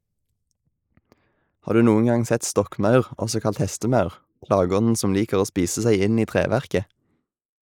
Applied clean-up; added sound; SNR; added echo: neural mask model Resemble Enhance denoiser.